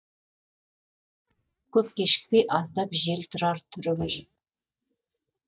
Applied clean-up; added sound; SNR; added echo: neural mask model DeepFilterNet 3.